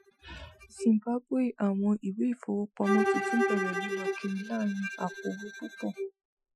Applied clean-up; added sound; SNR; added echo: classical method Wiener filter.